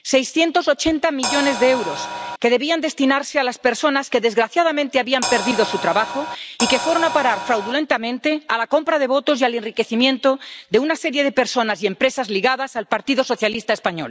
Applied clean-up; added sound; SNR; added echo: none; Crash cymbal; 6 dB; none.